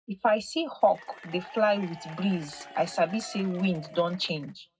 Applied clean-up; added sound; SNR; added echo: none; Applause / Crowd / Cheering; 17 dB; reverberation time 0.3 s.